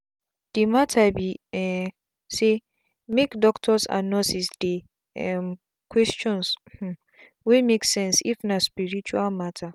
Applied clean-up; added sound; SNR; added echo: none; none; none; none.